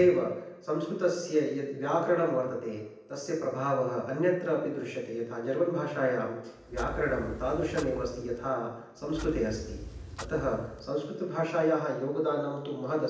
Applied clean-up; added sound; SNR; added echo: none; Clock; 12 dB; reverberation time 0.9 s.